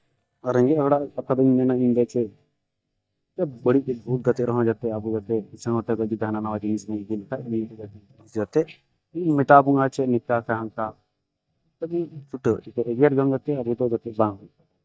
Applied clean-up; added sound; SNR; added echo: neural mask model DeepFilterNet 3.